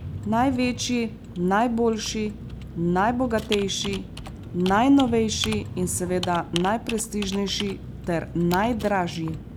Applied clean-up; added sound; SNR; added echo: none; Vehicle + Computer keyboard; 11 dB; none.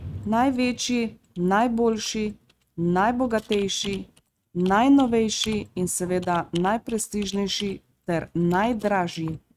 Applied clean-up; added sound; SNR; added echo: neural mask model RNNoise.